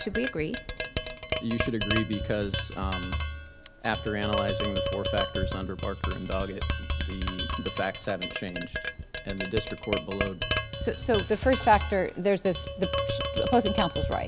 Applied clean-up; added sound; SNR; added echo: none; Tap; -1 dB; none.